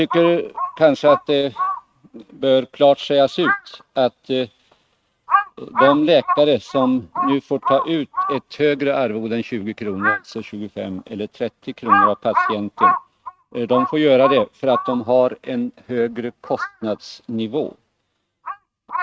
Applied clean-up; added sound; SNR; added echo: neural mask model RNNoise.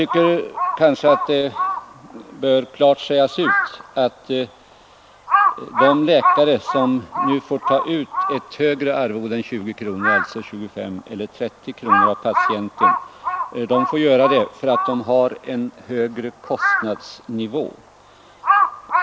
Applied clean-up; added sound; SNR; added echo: none; Crow; 2 dB; none.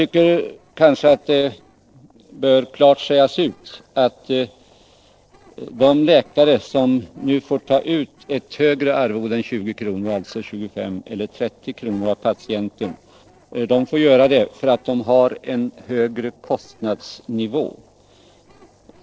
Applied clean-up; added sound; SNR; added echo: neural separator model SepFormer DNS4.